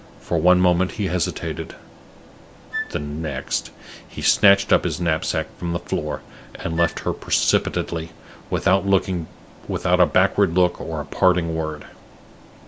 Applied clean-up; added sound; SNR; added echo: none; Wind instrument, woodwind instrument; 10 dB; none.